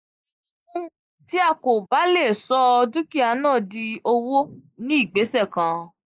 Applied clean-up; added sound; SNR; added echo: neural mask model Resemble Enhance denoiser.